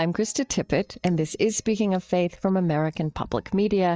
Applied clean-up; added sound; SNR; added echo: neural mask model DeepFilterNet 3.